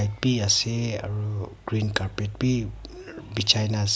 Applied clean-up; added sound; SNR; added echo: none; none; none; none.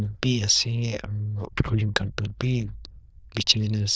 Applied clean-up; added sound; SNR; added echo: neural diffusion model UNIVERSE++.